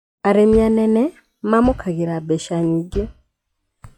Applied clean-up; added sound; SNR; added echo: classical method log-MMSE.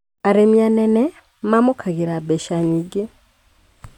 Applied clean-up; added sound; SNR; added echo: none; none; none; none.